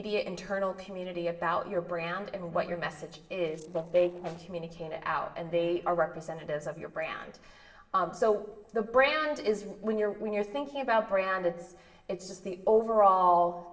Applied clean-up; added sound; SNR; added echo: neural separator model SepFormer DNS4.